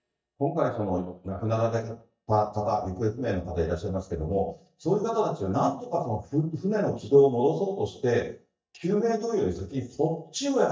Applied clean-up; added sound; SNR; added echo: neural mask model DeepFilterNet 3.